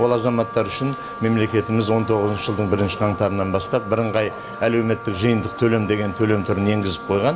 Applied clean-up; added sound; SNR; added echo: none; Wind instrument, woodwind instrument; 13 dB; none.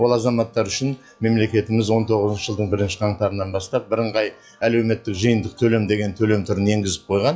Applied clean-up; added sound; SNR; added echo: classical method log-MMSE.